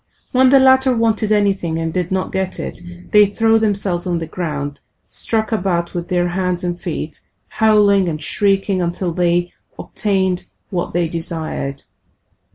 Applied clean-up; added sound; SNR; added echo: none; none; none; none.